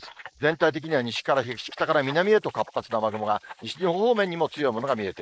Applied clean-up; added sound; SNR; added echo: neural mask model Resemble Enhance denoiser.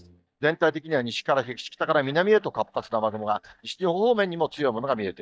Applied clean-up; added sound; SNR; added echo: neural mask model DeepFilterNet 3.